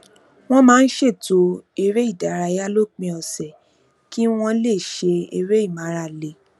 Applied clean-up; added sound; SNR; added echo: none; none; none; none.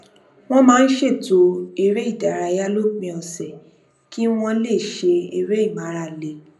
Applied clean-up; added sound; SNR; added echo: none; none; none; reverberation time 0.4 s.